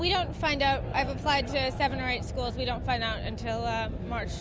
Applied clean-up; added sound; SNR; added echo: none; Musical instrument; 16 dB; none.